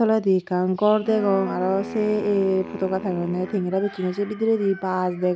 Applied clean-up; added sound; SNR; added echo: none; Wind instrument, woodwind instrument; 13 dB; none.